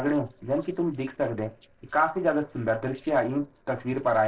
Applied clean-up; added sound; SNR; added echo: neural separator model SepFormer DNS4.